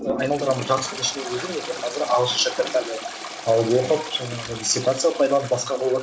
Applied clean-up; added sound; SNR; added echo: none; Toilet flush; 10 dB; none.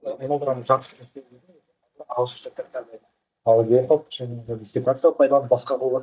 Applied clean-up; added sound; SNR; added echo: neural mask model DeepFilterNet 3.